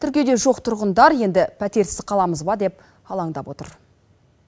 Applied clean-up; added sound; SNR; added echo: none; none; none; none.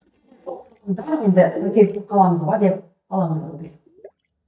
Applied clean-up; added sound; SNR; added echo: neural mask model DeepFilterNet 3.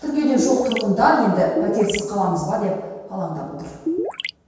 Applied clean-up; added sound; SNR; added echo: none; Gurgling; 5 dB; reverberation time 1.2 s.